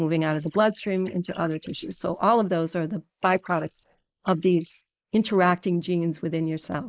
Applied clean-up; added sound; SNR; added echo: neural mask model Resemble Enhance denoiser.